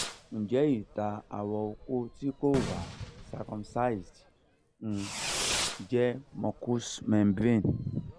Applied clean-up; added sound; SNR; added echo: none; Fireworks; 9 dB; none.